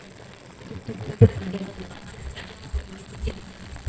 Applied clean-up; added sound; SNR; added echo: neural mask model DeepFilterNet 3.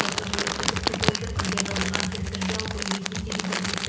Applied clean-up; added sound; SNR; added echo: none; Crumpling, crinkling; -2 dB; reverberation time 0.6 s.